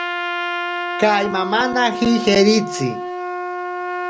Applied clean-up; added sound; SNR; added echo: none; Trumpet; 5 dB; none.